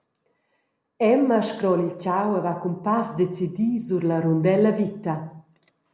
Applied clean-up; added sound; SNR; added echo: none; none; none; none.